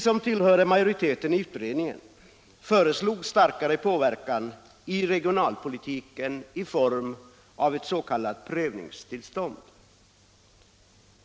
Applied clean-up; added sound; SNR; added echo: none; none; none; none.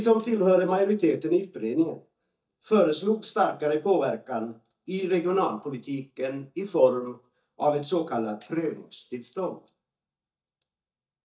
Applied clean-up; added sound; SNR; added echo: neural mask model DeepFilterNet 3.